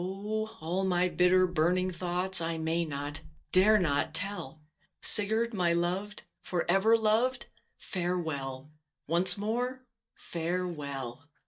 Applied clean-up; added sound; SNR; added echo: neural mask model DeepFilterNet 3.